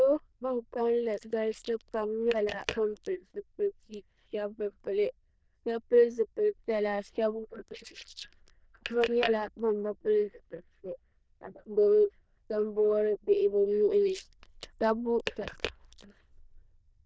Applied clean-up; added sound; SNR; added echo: neural diffusion model UNIVERSE++.